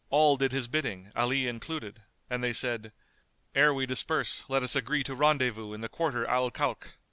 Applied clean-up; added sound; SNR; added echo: none; none; none; none.